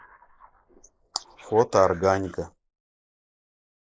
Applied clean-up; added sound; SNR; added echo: neural mask model Resemble Enhance denoiser.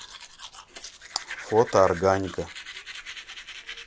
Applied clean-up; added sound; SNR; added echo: none; Domestic sounds, home sounds; 14 dB; none.